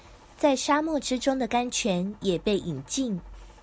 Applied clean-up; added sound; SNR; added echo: none; none; none; none.